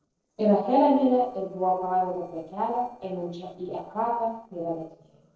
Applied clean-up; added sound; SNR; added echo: neural separator model SepFormer DNS4.